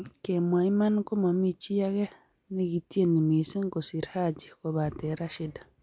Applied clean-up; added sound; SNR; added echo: none; none; none; none.